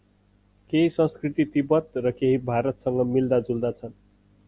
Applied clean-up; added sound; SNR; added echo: none; none; none; none.